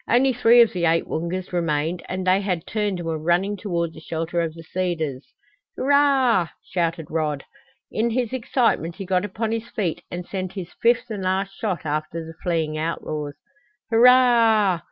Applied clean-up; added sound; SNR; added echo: none; none; none; none.